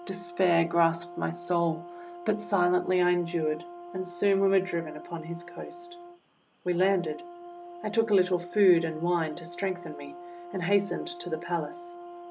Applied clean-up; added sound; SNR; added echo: none; Brass instrument; 15 dB; none.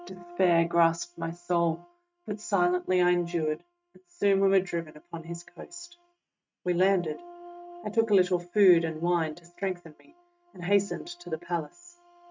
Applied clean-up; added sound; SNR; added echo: neural mask model RNNoise.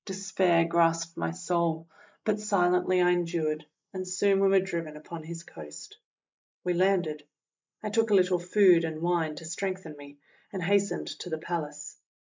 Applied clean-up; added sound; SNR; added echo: neural mask model Resemble Enhance denoiser.